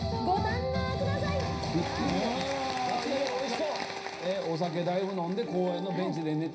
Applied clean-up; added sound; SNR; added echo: none; Wind instrument, woodwind instrument; 12 dB; reverberation time 0.5 s.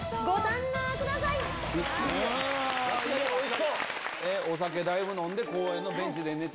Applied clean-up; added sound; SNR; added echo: none; none; none; none.